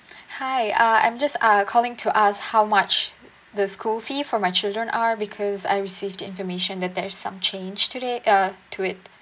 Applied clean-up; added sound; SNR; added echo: none; none; none; none.